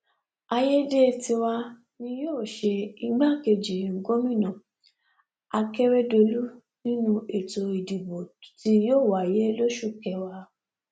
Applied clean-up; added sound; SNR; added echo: none; none; none; none.